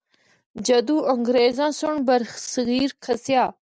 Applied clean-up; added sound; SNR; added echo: none; none; none; none.